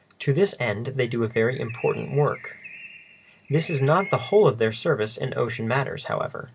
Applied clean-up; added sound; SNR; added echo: none; Bird; 18 dB; none.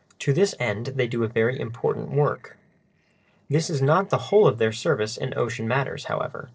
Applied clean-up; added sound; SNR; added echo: neural separator model SepFormer DNS4.